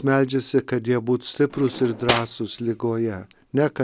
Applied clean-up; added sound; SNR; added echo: none; Cutlery, silverware; 5 dB; none.